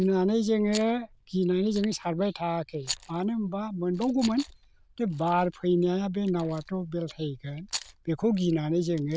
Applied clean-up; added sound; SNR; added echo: neural diffusion model UNIVERSE++.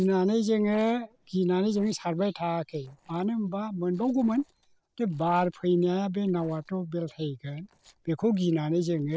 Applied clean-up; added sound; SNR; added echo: neural separator model SepFormer DNS4.